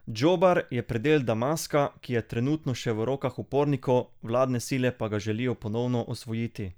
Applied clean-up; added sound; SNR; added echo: none; none; none; none.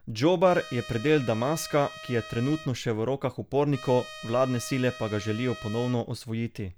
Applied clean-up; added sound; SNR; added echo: none; Trumpet; 16 dB; none.